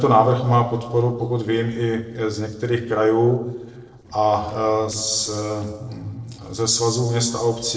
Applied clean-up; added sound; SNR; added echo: neural separator model SepFormer DNS4.